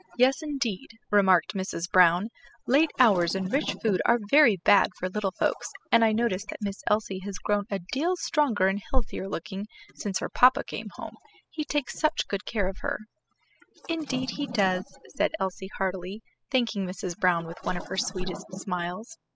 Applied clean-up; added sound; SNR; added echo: classical method spectral subtraction.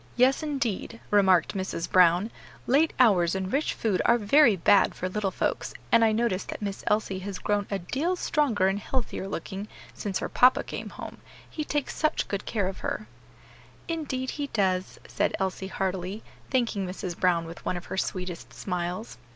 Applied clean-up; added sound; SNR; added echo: none; none; none; none.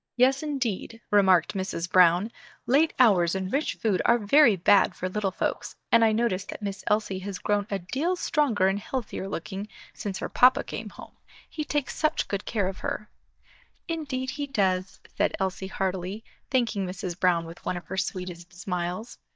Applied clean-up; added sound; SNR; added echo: neural mask model DeepFilterNet 3.